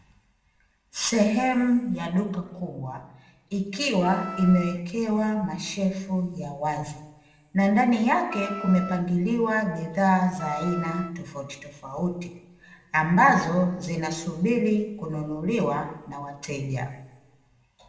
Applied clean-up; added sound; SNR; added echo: none; Wind instrument, woodwind instrument; 12 dB; reverberation time 0.9 s.